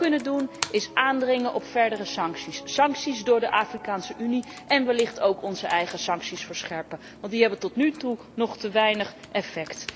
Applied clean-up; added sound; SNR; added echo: none; Piano + Computer keyboard; 16 dB; none.